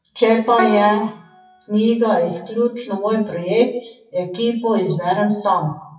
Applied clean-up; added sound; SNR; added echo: classical method WPE with log-MMSE.